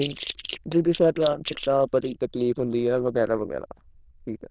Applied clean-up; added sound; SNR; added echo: neural diffusion model UNIVERSE++.